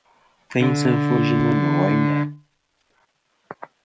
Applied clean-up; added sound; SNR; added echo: none; Wind instrument, woodwind instrument; -3 dB; none.